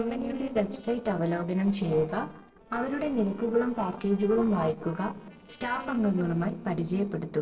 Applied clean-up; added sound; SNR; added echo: neural separator model SepFormer DNS4.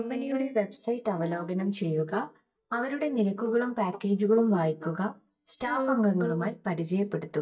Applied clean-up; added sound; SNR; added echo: neural mask model DeepFilterNet 3.